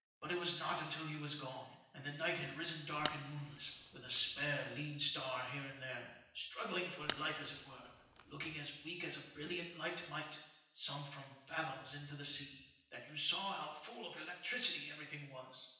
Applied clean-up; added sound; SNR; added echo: none; Fire; 3 dB; reverberation time 0.9 s.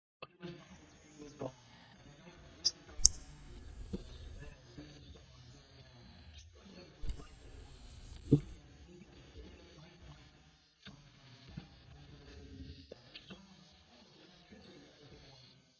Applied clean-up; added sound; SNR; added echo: neural mask model DeepFilterNet 3.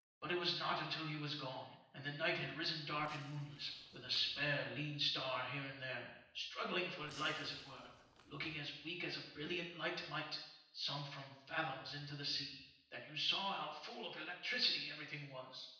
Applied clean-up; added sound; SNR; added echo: neural separator model SepFormer DNS4.